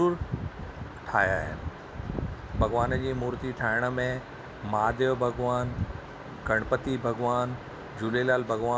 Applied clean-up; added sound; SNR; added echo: none; none; none; none.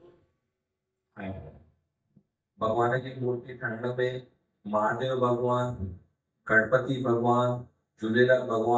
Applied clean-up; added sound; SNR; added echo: neural mask model DeepFilterNet 3.